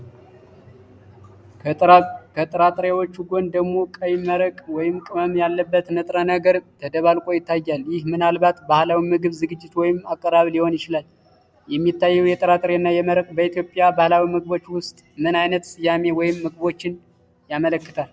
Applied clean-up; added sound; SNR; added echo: none; none; none; none.